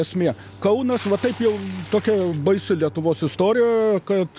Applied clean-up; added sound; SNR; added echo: none; Bowed string instrument + Water / Splash, splatter; 19 dB; none.